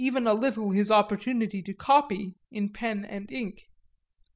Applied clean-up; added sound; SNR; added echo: none; none; none; none.